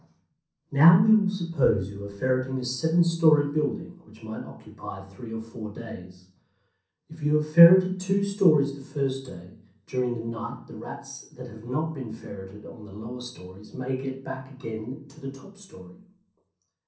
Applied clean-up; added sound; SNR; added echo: none; none; none; reverberation time 0.6 s.